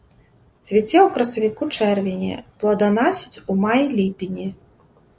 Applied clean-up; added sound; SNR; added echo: none; none; none; none.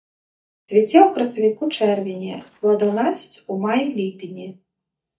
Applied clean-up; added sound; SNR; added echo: neural mask model DeepFilterNet 3.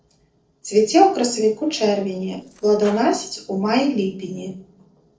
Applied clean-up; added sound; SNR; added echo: neural separator model SepFormer DNS4.